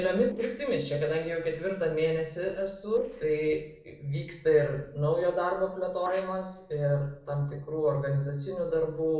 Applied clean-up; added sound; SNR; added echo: neural separator model SepFormer DNS4.